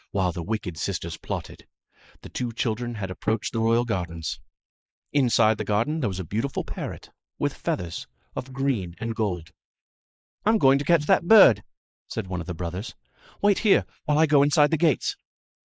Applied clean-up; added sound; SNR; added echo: neural mask model Resemble Enhance denoiser.